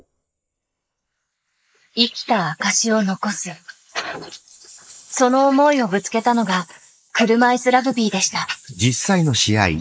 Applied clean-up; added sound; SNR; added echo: neural mask model Resemble Enhance denoiser.